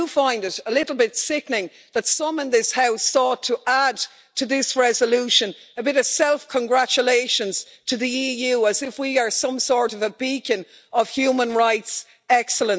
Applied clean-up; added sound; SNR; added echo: none; none; none; none.